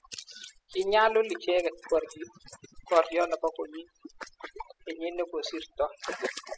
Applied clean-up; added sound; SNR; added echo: classical method spectral subtraction.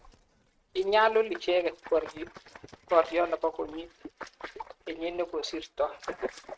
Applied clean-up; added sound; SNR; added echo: neural mask model RNNoise.